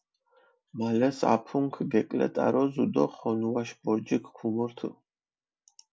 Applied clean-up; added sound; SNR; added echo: none; none; none; none.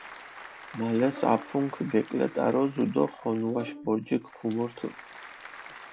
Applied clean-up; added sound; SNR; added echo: none; Applause / Crowd + Bowed string instrument; 16 dB; none.